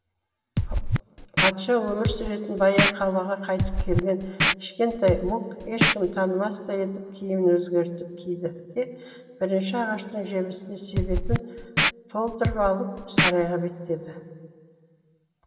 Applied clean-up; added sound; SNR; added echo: none; Scratching (performance technique); -1 dB; reverberation time 2.4 s.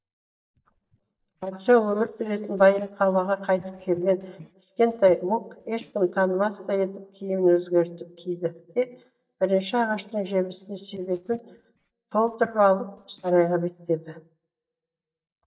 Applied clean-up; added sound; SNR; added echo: neural mask model DeepFilterNet 3.